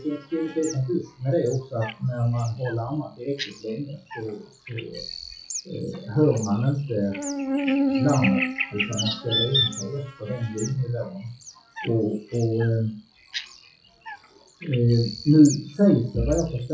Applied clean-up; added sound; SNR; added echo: classical method WPE with log-MMSE.